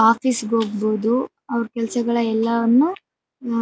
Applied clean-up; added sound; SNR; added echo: none; none; none; none.